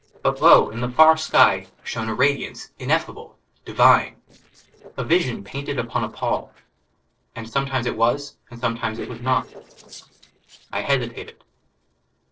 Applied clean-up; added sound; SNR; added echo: neural separator model SepFormer DNS4.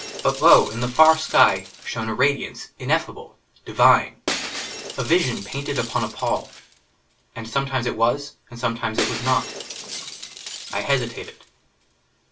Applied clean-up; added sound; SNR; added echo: none; Shatter; 12 dB; reverberation time 0.2 s.